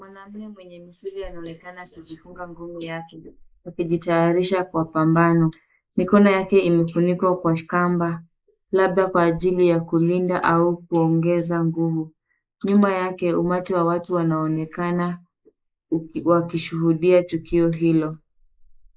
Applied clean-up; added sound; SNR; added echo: neural mask model Resemble Enhance denoiser.